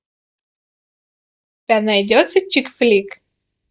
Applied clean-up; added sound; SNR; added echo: neural mask model DeepFilterNet 3.